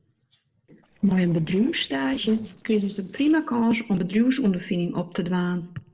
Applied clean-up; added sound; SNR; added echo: neural separator model SepFormer DNS4.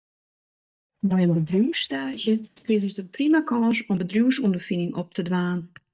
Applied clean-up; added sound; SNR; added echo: neural mask model DeepFilterNet 3.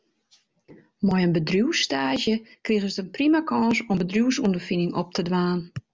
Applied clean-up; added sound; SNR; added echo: none; none; none; none.